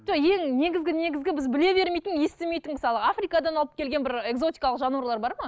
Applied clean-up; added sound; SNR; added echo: none; none; none; none.